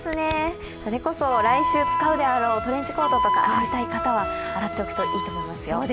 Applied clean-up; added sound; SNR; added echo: none; Wind instrument, woodwind instrument; 1 dB; none.